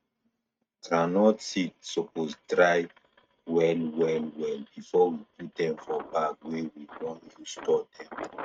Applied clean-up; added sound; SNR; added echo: neural mask model RNNoise.